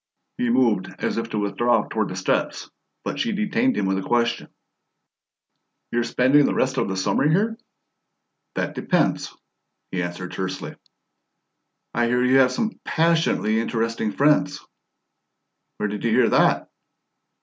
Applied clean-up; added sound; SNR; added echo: none; none; none; none.